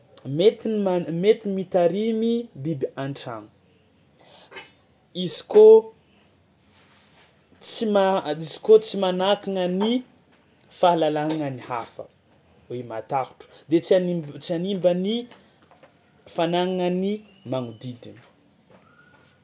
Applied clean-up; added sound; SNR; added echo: none; none; none; none.